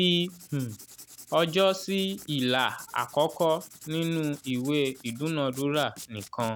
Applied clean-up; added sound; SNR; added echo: none; Writing; 20 dB; none.